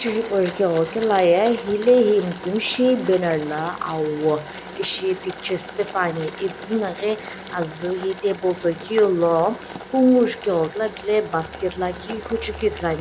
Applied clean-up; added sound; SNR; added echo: none; Domestic sounds, home sounds + Boiling; 13 dB; none.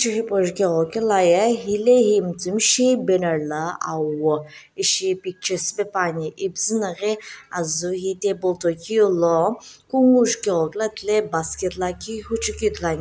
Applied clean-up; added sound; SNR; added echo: none; none; none; none.